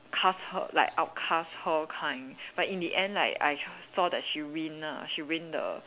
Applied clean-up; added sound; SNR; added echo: none; none; none; none.